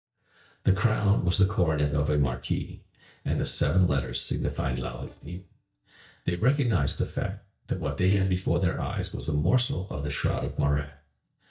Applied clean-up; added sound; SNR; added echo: neural mask model DeepFilterNet 3.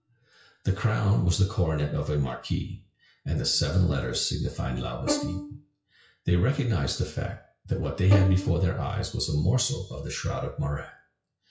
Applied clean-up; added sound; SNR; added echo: classical method WPE with log-MMSE.